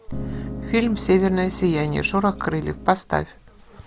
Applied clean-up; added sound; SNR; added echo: none; Piano + Keys jangling; 10 dB; none.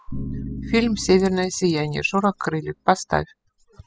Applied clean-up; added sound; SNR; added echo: classical method spectral subtraction.